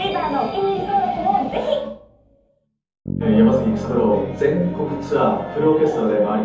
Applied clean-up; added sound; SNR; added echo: none; Bass guitar; 14 dB; reverberation time 0.6 s.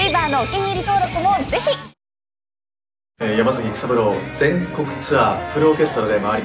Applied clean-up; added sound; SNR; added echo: none; none; none; none.